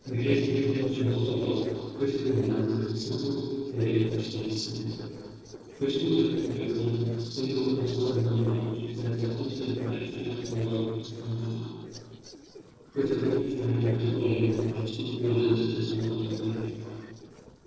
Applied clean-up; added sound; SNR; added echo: neural separator model SepFormer DNS4.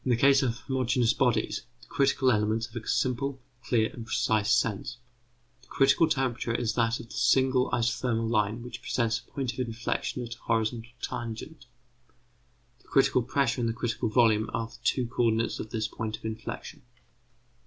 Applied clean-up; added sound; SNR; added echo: none; none; none; none.